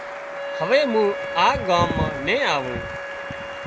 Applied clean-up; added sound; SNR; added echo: none; Applause + Wind instrument, woodwind instrument; 7 dB; none.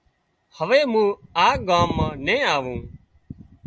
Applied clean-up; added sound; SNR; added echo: none; none; none; none.